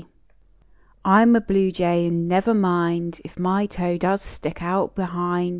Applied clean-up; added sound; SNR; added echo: none; none; none; none.